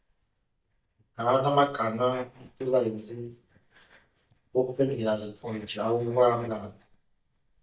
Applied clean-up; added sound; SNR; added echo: neural mask model DeepFilterNet 3.